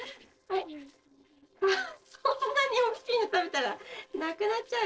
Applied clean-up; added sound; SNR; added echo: neural separator model SepFormer DNS4.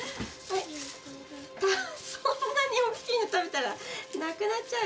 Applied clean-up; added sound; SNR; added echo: none; Bowed string instrument; 20 dB; none.